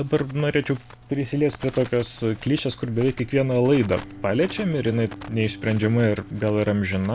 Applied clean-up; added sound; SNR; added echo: none; Bowed string instrument + Crackle; 18 dB; none.